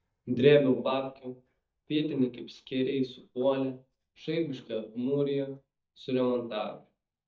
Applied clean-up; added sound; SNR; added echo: neural mask model DeepFilterNet 3.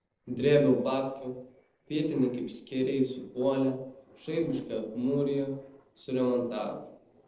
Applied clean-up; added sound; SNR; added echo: neural separator model SepFormer DNS4.